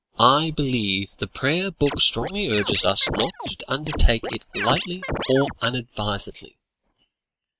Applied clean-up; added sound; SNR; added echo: neural mask model RNNoise.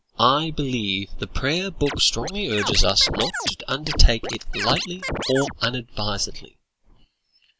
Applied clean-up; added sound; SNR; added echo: none; Scratching (performance technique); 7 dB; none.